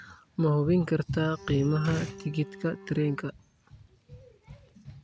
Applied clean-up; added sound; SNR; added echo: none; Bowed string instrument; 17 dB; none.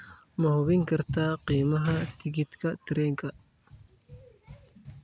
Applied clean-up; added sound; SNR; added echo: none; none; none; none.